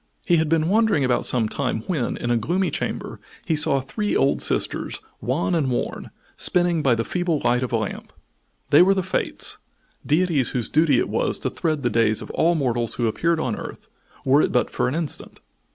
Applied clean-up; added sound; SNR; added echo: none; none; none; none.